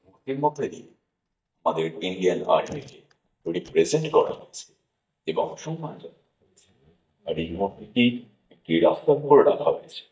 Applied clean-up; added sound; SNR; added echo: neural mask model DeepFilterNet 3.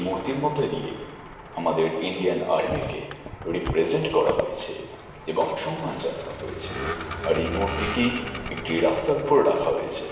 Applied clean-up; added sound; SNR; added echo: none; Vehicle; 9 dB; reverberation time 1.2 s.